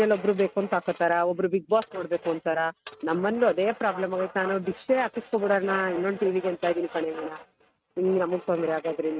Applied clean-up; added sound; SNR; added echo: neural mask model RNNoise.